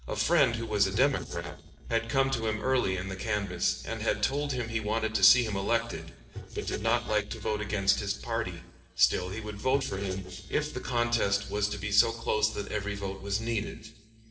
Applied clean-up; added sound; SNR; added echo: neural separator model SepFormer DNS4.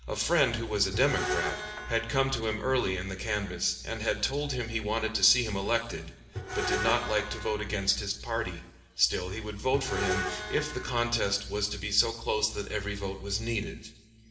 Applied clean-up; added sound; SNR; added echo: none; Screech; 7 dB; reverberation time 2.1 s.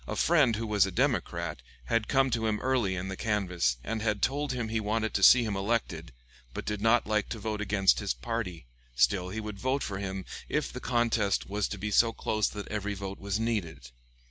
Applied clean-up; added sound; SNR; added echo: none; none; none; none.